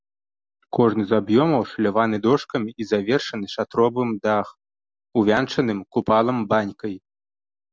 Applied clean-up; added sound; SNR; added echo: none; none; none; none.